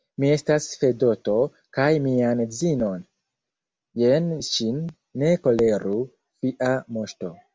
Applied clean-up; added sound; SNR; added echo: none; none; none; none.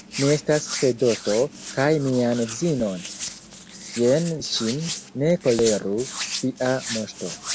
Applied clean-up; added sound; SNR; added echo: none; Hands; 10 dB; none.